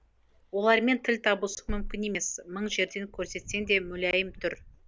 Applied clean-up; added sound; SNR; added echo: none; Wind; 13 dB; none.